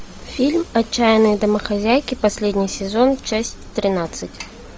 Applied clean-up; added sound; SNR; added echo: none; none; none; none.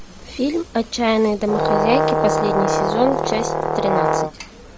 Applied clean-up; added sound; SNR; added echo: none; Brass instrument; -2 dB; none.